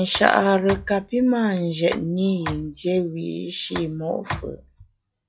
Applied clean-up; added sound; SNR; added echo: classical method log-MMSE.